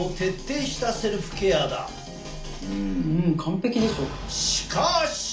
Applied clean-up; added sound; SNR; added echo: none; none; none; reverberation time 0.4 s.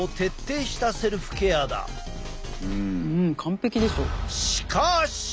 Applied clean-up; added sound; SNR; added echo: none; none; none; none.